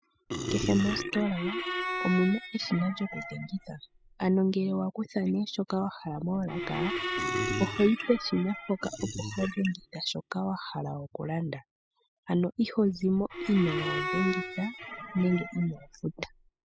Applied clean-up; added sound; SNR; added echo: classical method spectral subtraction.